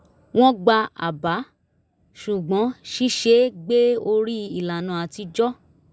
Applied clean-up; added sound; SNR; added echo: none; none; none; none.